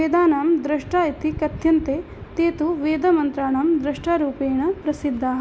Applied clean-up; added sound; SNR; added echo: none; none; none; none.